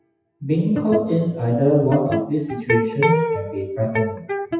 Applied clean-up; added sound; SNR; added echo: classical method WPE with log-MMSE.